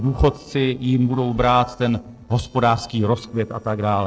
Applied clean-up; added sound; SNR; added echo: neural separator model SepFormer DNS4.